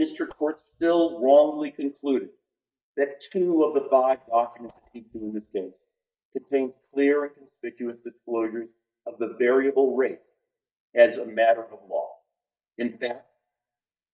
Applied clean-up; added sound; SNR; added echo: neural mask model DeepFilterNet 3.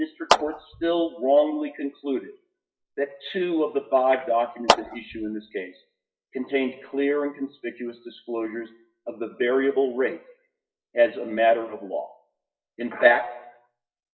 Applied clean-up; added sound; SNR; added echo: classical method WPE with log-MMSE.